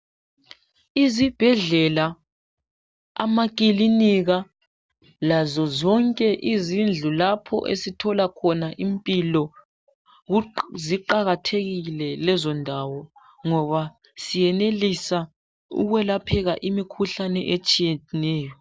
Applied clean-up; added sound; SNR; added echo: none; none; none; none.